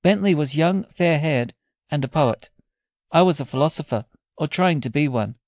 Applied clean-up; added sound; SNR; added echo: neural mask model DeepFilterNet 3.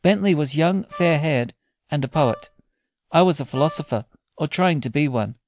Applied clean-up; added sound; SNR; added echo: none; Wind instrument, woodwind instrument; 17 dB; none.